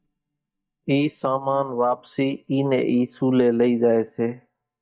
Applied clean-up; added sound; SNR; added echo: neural mask model DeepFilterNet 3.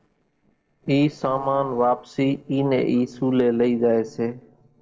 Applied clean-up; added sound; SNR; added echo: neural separator model SepFormer DNS4.